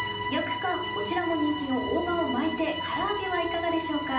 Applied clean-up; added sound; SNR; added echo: none; Bowed string instrument; 5 dB; reverberation time 0.6 s.